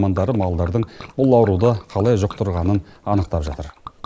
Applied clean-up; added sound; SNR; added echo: neural mask model Resemble Enhance denoiser.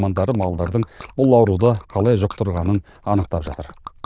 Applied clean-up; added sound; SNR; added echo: neural diffusion model UNIVERSE++.